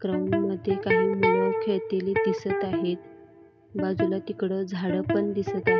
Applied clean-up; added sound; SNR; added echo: none; Electric guitar; -1 dB; none.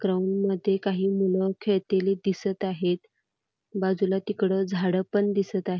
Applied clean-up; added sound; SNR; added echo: none; none; none; none.